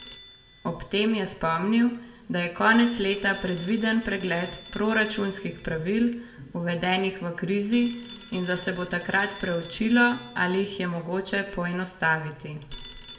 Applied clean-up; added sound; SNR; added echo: none; Telephone; 17 dB; reverberation time 1.0 s.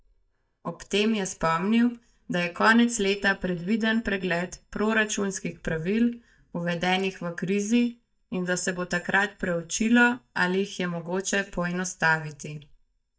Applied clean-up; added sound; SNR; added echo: neural mask model DeepFilterNet 3.